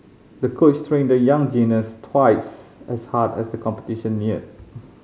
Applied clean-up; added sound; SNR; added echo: none; none; none; none.